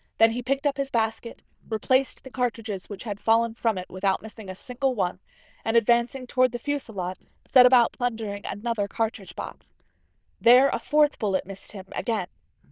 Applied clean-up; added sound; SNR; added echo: neural diffusion model UNIVERSE++.